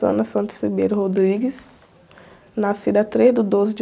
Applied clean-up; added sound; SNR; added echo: none; none; none; none.